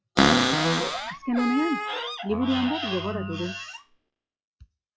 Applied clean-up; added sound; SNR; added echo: classical method log-MMSE.